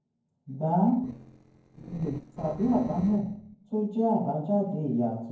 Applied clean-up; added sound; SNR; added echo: neural separator model SepFormer DNS4.